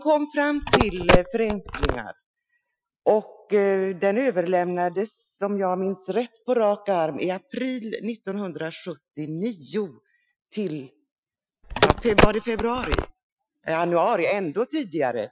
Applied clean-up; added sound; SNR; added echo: classical method Wiener filter.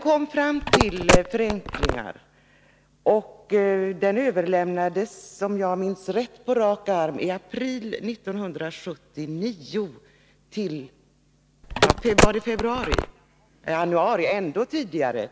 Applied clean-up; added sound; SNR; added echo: none; Telephone; -4 dB; none.